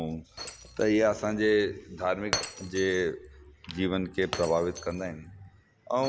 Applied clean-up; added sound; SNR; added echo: none; Shatter; 13 dB; none.